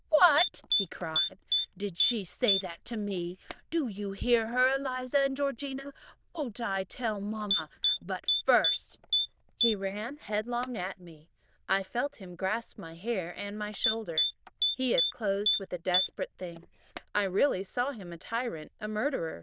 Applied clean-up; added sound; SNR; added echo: neural diffusion model UNIVERSE++.